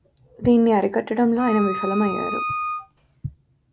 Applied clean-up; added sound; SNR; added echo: none; Wind instrument, woodwind instrument; 7 dB; none.